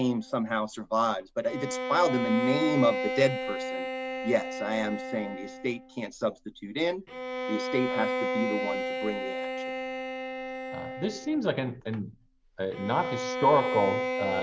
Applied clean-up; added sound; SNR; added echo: none; Bowed string instrument; 4 dB; none.